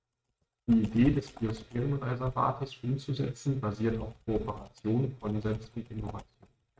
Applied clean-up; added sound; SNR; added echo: neural mask model RNNoise.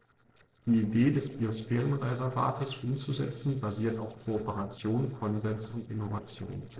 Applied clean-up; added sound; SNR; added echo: neural separator model SepFormer DNS4.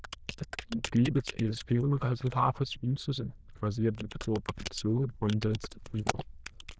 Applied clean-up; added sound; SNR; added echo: neural diffusion model UNIVERSE++.